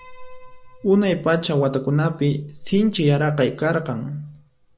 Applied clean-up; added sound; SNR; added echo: none; Piano; 20 dB; none.